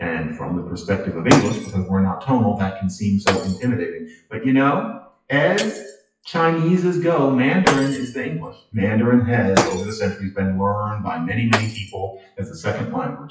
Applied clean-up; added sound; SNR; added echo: classical method WPE with log-MMSE.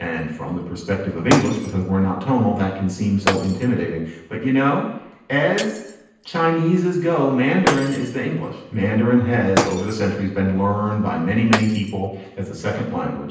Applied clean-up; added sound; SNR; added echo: none; Shatter; 9 dB; reverberation time 0.9 s.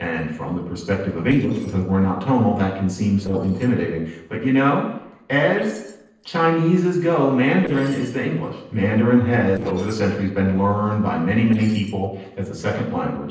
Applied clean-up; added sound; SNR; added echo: neural separator model SepFormer DNS4.